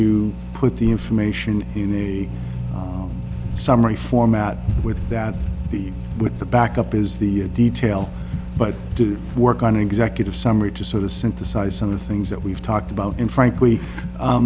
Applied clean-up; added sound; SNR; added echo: none; none; none; none.